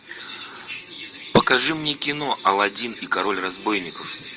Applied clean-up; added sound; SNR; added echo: none; none; none; none.